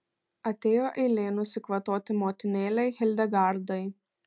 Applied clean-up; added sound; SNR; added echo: none; none; none; none.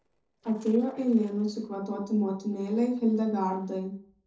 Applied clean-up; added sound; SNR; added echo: neural separator model SepFormer DNS4.